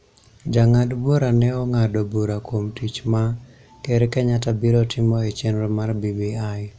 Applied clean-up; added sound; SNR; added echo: none; none; none; none.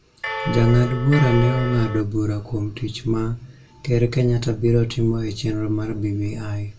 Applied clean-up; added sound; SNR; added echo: none; Bell; 8 dB; reverberation time 0.2 s.